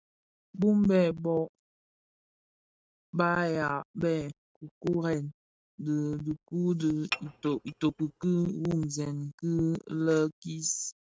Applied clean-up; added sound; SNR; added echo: neural mask model RNNoise.